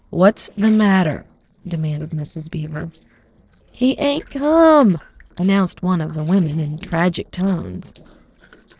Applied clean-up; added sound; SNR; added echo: neural separator model SepFormer DNS4.